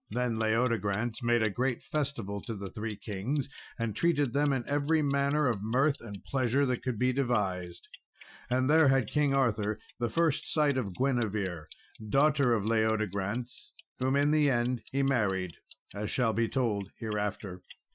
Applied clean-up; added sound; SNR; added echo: classical method Wiener filter.